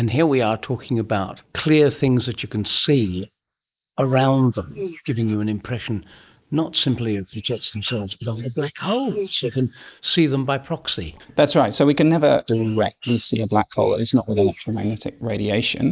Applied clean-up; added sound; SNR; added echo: neural mask model Resemble Enhance denoiser.